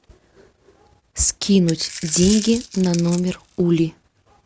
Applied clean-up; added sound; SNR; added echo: none; Coin (dropping); 12 dB; none.